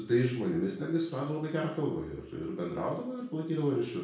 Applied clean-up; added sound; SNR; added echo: none; none; none; reverberation time 0.6 s.